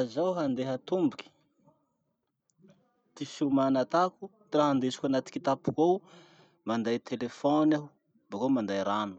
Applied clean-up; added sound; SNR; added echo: none; none; none; none.